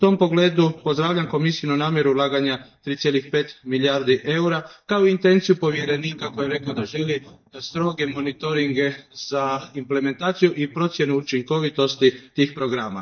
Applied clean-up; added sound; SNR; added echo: neural mask model DeepFilterNet 3.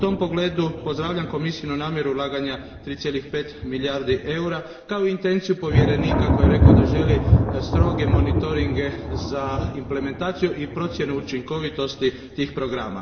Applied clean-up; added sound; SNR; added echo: none; Thunder; -2 dB; reverberation time 1.3 s.